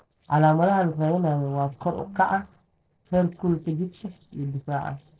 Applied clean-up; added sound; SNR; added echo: neural separator model SepFormer DNS4.